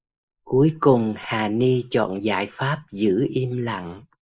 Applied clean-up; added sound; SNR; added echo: neural mask model Resemble Enhance denoiser.